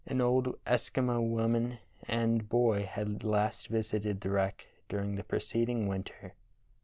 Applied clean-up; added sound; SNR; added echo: none; none; none; none.